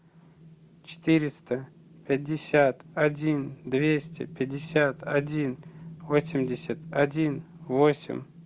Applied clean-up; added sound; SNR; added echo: none; none; none; none.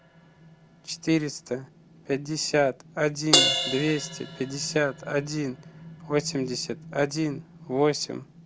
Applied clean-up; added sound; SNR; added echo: none; Crash cymbal; 5 dB; none.